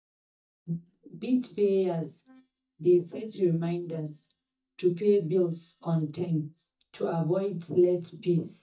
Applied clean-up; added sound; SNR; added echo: neural mask model DeepFilterNet 3.